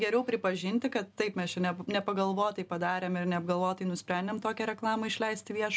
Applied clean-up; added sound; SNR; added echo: none; none; none; none.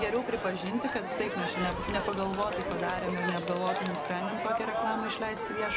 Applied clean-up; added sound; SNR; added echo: none; Crowd; 1 dB; none.